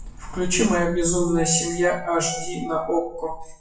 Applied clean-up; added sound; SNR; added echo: classical method WPE with log-MMSE.